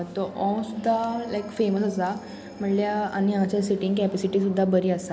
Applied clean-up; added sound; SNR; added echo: none; none; none; none.